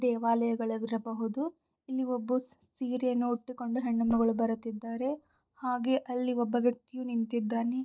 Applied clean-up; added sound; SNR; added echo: neural separator model SepFormer DNS4.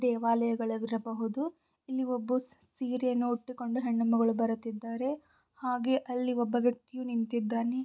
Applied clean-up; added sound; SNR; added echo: none; none; none; none.